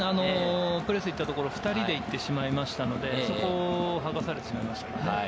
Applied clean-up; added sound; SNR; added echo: none; none; none; none.